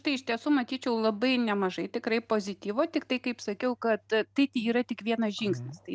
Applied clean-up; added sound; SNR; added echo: none; none; none; none.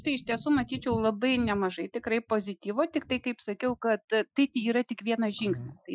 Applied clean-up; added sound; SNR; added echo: classical method Wiener filter.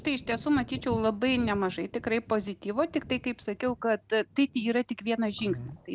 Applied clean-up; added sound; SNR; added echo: none; Thunder / Wind; 16 dB; none.